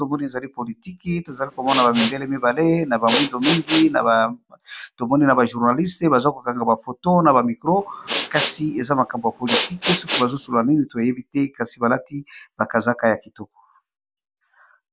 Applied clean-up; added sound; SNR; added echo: none; Respiratory sounds; 2 dB; none.